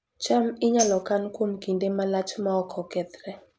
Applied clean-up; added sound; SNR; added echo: none; Tambourine; 11 dB; none.